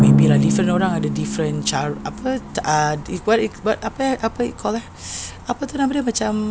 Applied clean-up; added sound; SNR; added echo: none; Drum; 1 dB; none.